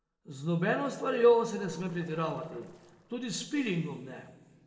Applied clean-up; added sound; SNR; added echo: neural separator model SepFormer DNS4.